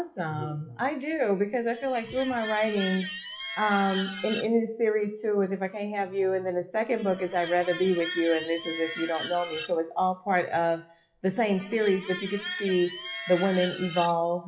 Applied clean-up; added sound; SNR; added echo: classical method WPE with log-MMSE.